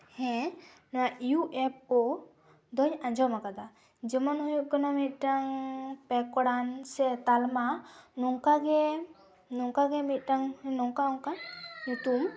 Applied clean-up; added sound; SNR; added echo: none; none; none; none.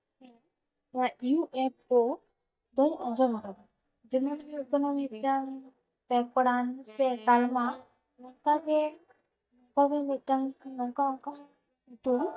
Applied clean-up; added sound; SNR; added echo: neural mask model DeepFilterNet 3.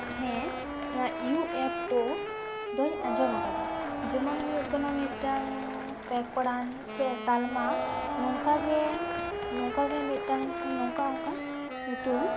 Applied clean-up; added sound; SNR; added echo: none; Crowd + Wind instrument, woodwind instrument; 2 dB; none.